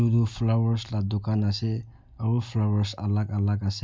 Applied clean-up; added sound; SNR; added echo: none; none; none; none.